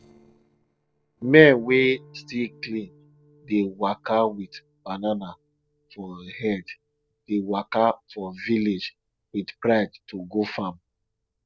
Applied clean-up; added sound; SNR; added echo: neural separator model SepFormer DNS4.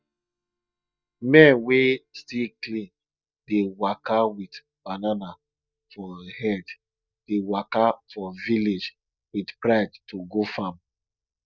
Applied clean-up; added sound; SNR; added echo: neural mask model DeepFilterNet 3.